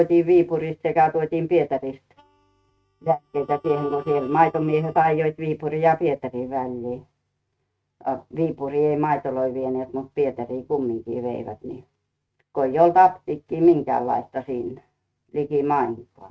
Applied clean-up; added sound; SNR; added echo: neural mask model RNNoise.